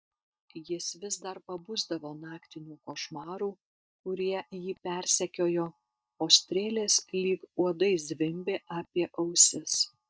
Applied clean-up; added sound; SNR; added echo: neural mask model DeepFilterNet 3.